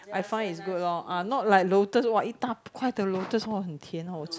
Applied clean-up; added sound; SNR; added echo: none; none; none; none.